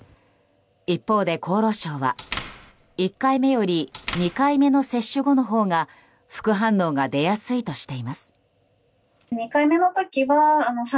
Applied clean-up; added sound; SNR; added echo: none; Door; 16 dB; none.